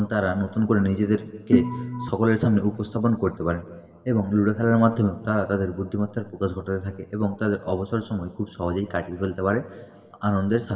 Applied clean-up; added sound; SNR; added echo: none; Organ; 1 dB; reverberation time 1.5 s.